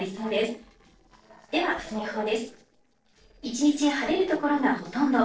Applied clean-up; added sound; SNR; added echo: neural separator model SepFormer DNS4.